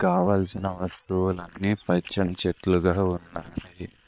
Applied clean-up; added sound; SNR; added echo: neural separator model SepFormer WHAM!.